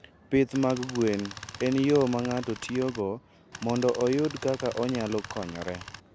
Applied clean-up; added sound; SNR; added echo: none; Tools; 14 dB; none.